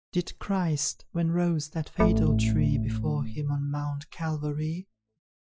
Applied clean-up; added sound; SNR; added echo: classical method Wiener filter.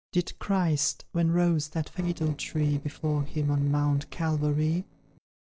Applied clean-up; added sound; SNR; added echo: neural separator model SepFormer DNS4.